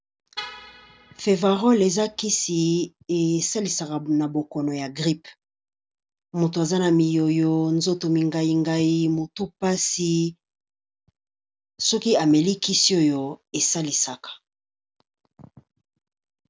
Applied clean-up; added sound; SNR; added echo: none; Vehicle horn, car horn, honking; 18 dB; none.